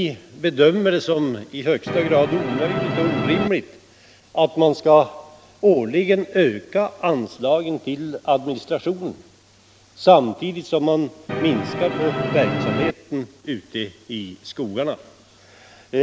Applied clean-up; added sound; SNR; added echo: none; Musical instrument; 3 dB; none.